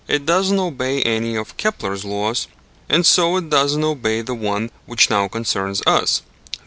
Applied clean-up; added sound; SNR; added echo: none; none; none; none.